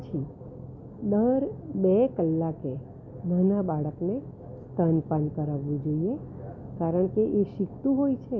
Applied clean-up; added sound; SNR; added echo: none; none; none; none.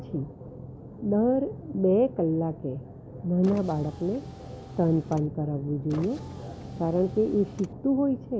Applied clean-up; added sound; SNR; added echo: none; Car; 17 dB; none.